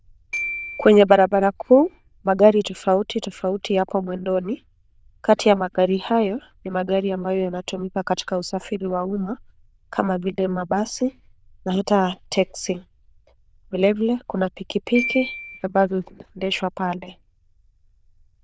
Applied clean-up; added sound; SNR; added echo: neural diffusion model UNIVERSE++.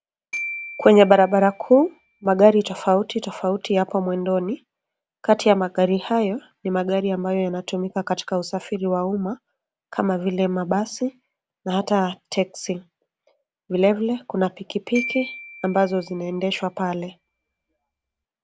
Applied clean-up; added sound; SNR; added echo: none; Glockenspiel; 15 dB; none.